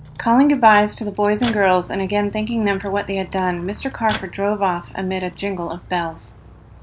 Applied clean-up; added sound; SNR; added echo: none; Microwave oven + Motorcycle; 17 dB; none.